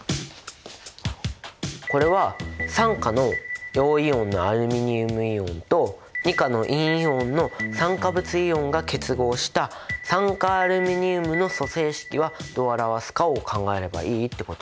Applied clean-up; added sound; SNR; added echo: none; none; none; none.